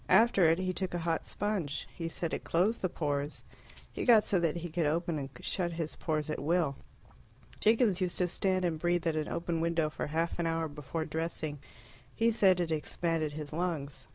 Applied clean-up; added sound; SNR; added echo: none; Rattle (instrument); 19 dB; none.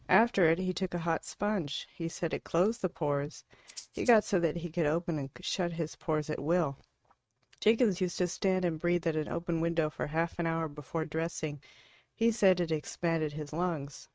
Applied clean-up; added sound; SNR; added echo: neural mask model RNNoise.